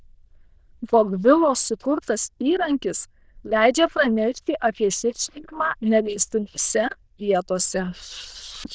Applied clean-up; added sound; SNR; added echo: neural diffusion model UNIVERSE++.